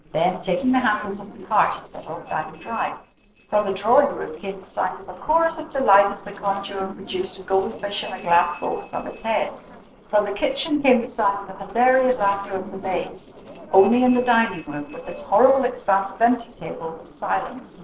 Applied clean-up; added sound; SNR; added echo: neural separator model SepFormer DNS4.